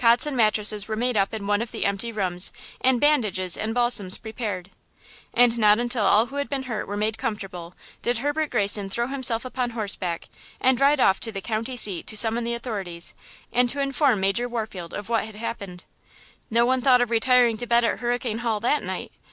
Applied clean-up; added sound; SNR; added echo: none; none; none; none.